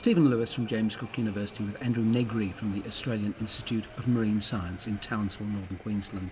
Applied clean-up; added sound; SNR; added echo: none; Subway, metro, underground; 19 dB; reverberation time 0.6 s.